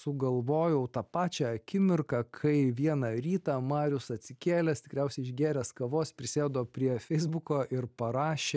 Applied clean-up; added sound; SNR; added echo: none; none; none; none.